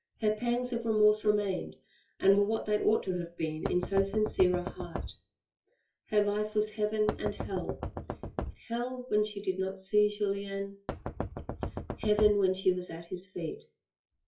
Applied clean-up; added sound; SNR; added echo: classical method WPE with log-MMSE.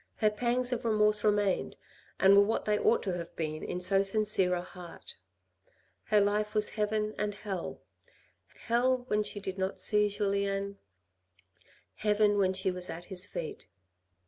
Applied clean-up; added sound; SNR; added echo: none; none; none; none.